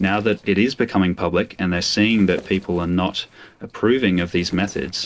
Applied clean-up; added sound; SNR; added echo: neural separator model SepFormer DNS4.